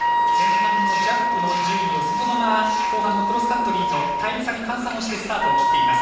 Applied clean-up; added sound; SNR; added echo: none; Wind instrument, woodwind instrument; -5 dB; reverberation time 0.9 s.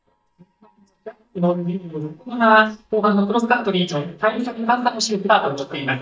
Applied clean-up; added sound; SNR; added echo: neural mask model DeepFilterNet 3.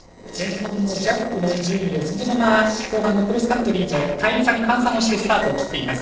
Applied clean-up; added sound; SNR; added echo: neural separator model SepFormer DNS4.